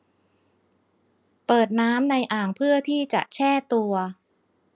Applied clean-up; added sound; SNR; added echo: none; none; none; none.